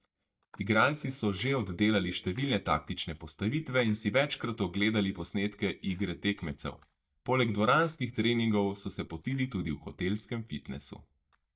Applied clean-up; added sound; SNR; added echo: neural mask model DeepFilterNet 3.